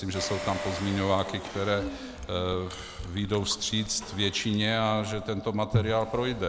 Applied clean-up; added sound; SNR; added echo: none; Chewing, mastication + Engine; 8 dB; none.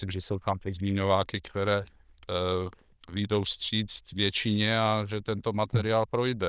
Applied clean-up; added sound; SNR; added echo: neural diffusion model UNIVERSE++.